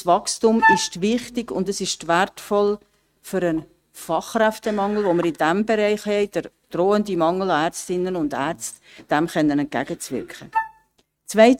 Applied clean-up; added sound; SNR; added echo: neural mask model RNNoise.